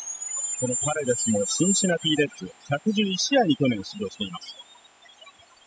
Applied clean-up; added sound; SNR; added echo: classical method spectral subtraction.